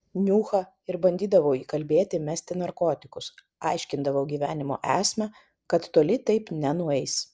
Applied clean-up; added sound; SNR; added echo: none; none; none; none.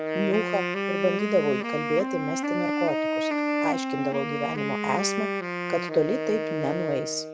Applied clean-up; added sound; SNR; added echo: none; Wind instrument, woodwind instrument; 0 dB; none.